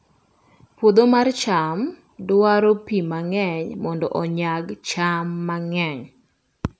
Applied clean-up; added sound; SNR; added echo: none; none; none; none.